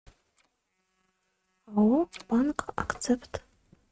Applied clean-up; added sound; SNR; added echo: neural mask model RNNoise.